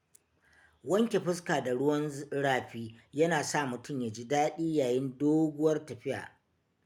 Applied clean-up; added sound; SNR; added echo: none; none; none; none.